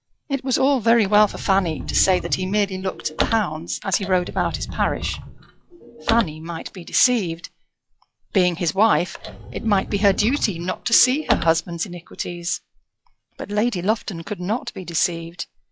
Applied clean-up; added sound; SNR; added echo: classical method log-MMSE.